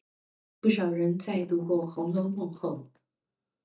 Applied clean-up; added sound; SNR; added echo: neural mask model DeepFilterNet 3.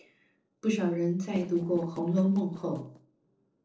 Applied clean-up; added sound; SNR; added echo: neural separator model SepFormer DNS4.